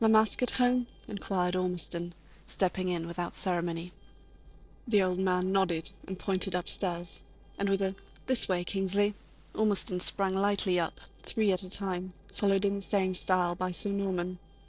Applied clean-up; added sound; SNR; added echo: neural separator model SepFormer DNS4.